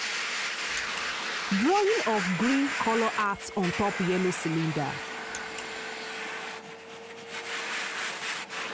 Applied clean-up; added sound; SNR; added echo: none; Domestic sounds, home sounds; 3 dB; none.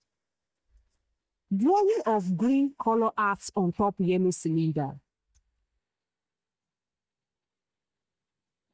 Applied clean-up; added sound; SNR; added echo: neural mask model DeepFilterNet 3.